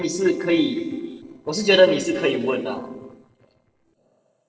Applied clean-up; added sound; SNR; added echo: neural separator model SepFormer DNS4.